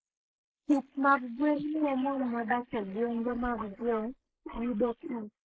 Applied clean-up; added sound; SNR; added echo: neural mask model Resemble Enhance denoiser.